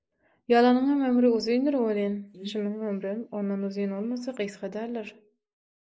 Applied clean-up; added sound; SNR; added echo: neural mask model Resemble Enhance denoiser.